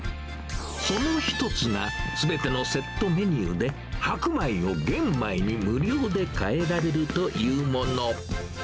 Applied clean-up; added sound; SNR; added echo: none; Run; 17 dB; none.